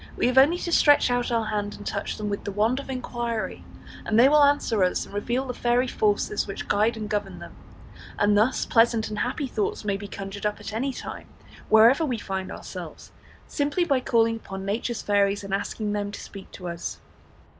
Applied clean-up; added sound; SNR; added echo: none; Aircraft; 20 dB; none.